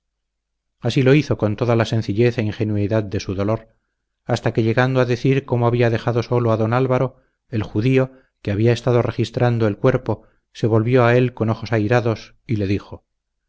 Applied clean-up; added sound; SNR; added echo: none; none; none; none.